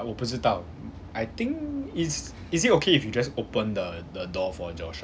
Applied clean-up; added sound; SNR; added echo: none; none; none; none.